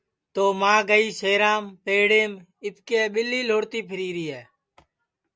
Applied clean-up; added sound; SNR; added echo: none; none; none; none.